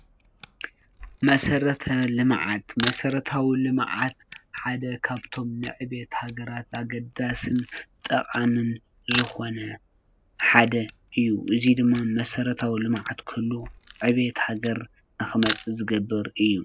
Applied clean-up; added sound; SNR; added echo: none; Camera; 11 dB; none.